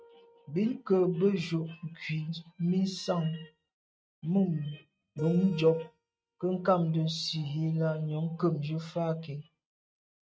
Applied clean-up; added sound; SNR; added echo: neural mask model RNNoise.